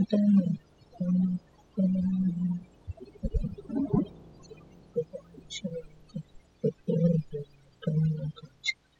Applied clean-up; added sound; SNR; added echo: classical method spectral subtraction.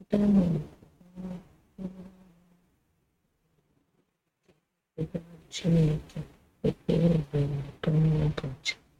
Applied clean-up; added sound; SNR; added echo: neural mask model RNNoise.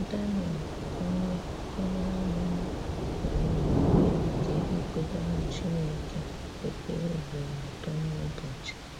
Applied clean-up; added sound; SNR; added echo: none; Thunder / Rain; -2 dB; none.